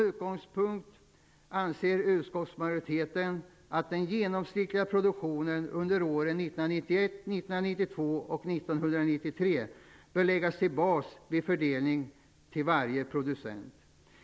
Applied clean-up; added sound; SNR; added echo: none; none; none; none.